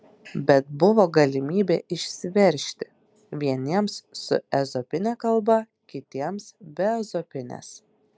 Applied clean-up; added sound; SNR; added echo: none; none; none; none.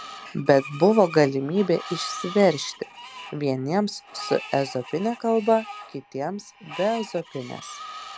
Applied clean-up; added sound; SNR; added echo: none; Screech; 15 dB; none.